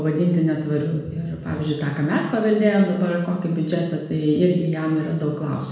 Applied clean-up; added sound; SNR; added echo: none; none; none; reverberation time 1.0 s.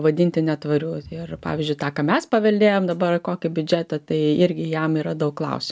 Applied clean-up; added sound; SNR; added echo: none; none; none; none.